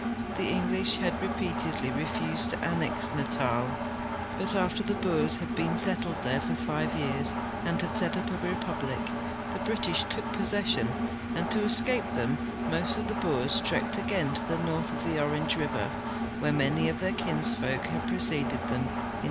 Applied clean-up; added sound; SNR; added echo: none; Engine; 0 dB; none.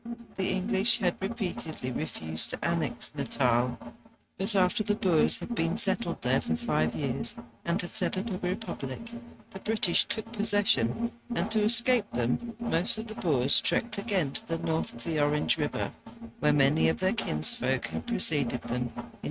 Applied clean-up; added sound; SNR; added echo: neural mask model RNNoise.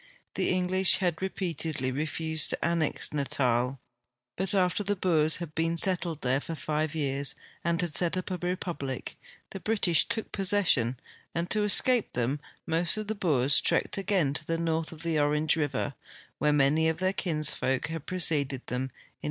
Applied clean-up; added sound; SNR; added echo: none; none; none; none.